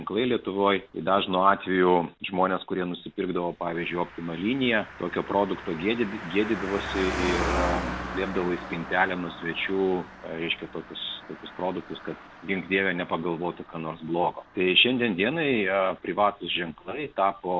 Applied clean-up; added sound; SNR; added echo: none; Car passing by; 12 dB; none.